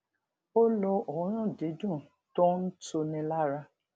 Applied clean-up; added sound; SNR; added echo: none; none; none; none.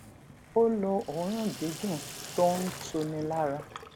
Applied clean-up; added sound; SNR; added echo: none; Skateboard + Sink (filling or washing); 13 dB; none.